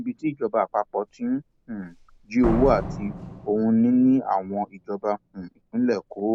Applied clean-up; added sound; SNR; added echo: none; Slam; 12 dB; none.